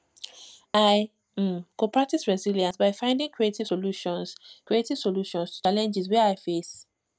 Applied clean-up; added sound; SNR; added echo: none; none; none; none.